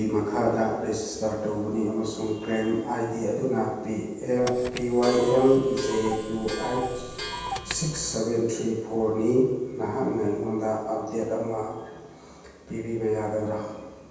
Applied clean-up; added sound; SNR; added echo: none; Clock; 8 dB; reverberation time 1.2 s.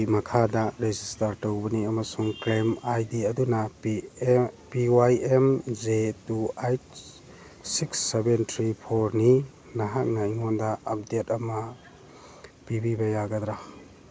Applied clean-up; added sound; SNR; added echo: none; none; none; none.